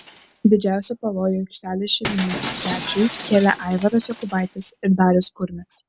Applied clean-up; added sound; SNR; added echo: none; Shatter; 13 dB; none.